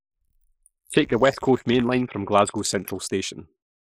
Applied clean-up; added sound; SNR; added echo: neural mask model Resemble Enhance denoiser.